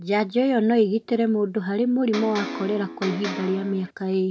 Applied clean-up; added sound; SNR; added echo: none; Electric guitar; 10 dB; none.